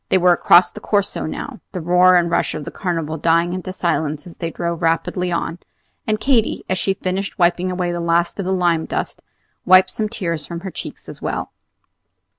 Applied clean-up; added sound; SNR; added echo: none; none; none; none.